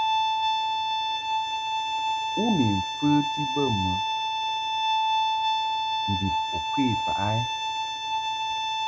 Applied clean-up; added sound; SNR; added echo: none; Bowed string instrument; -4 dB; none.